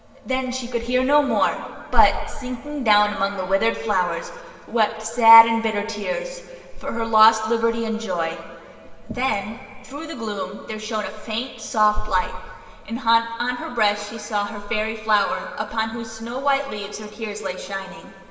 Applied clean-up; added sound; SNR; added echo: none; none; none; reverberation time 1.9 s.